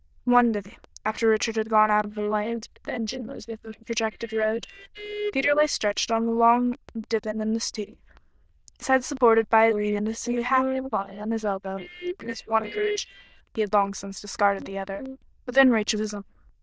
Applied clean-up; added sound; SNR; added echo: neural diffusion model UNIVERSE++.